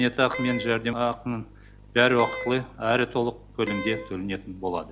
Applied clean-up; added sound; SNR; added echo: none; Wind instrument, woodwind instrument; 11 dB; none.